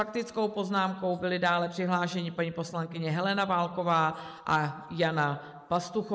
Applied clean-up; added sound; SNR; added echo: neural mask model Resemble Enhance denoiser.